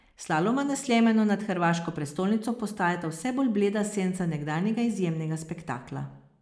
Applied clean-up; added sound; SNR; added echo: neural mask model Resemble Enhance denoiser.